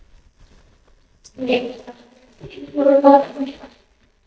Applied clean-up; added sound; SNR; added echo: neural mask model DeepFilterNet 3.